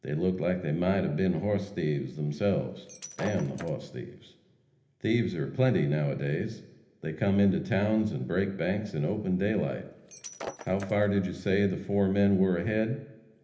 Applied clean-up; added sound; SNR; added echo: none; Shatter; 16 dB; reverberation time 0.8 s.